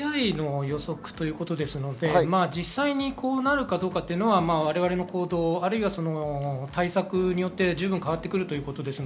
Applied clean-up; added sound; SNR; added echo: none; none; none; none.